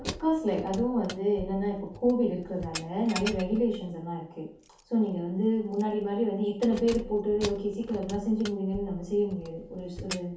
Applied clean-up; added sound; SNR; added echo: none; Keys jangling; 14 dB; reverberation time 0.5 s.